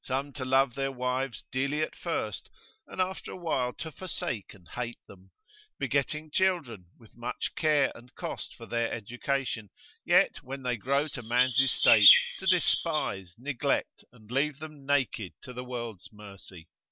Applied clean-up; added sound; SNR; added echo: none; Chirp, tweet; -4 dB; none.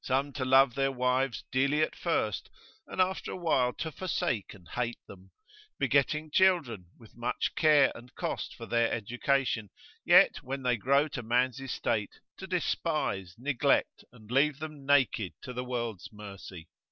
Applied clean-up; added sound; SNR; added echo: none; none; none; none.